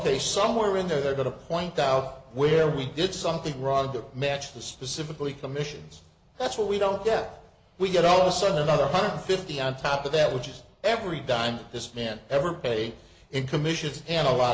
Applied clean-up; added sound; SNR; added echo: none; none; none; none.